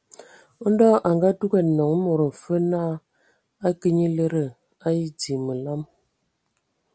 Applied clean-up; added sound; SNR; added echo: none; none; none; none.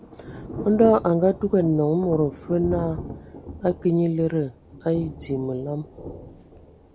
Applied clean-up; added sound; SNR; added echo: none; Thunder / Rain; 13 dB; none.